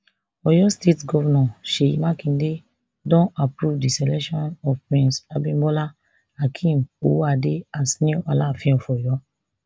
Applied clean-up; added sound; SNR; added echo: none; none; none; none.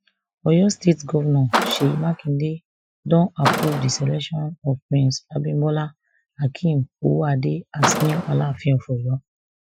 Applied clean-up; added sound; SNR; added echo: classical method Wiener filter.